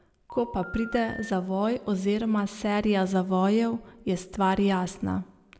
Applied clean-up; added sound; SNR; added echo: none; Telephone; 15 dB; none.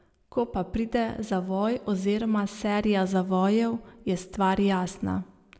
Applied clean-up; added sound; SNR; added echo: none; none; none; none.